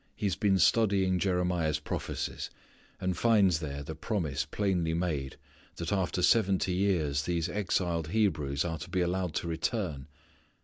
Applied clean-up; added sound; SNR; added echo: none; none; none; none.